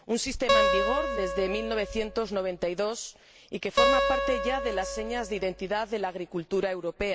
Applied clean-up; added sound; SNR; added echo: none; Acoustic guitar; -1 dB; none.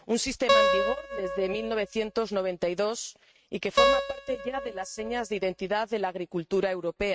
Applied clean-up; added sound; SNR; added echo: neural mask model RNNoise.